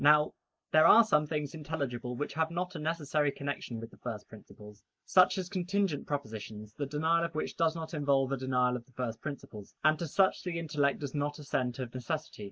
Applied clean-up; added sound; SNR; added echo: neural mask model Resemble Enhance denoiser.